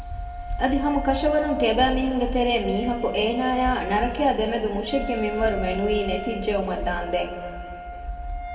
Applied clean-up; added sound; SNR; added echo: none; Wind instrument, woodwind instrument; 13 dB; reverberation time 1.9 s.